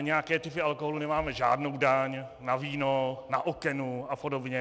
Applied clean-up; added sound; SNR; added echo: none; none; none; none.